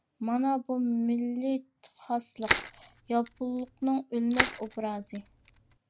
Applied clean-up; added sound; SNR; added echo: none; Crushing; 2 dB; none.